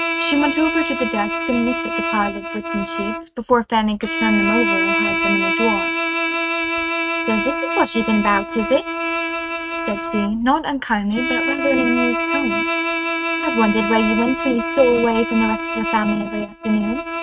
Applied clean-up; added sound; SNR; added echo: neural mask model RNNoise.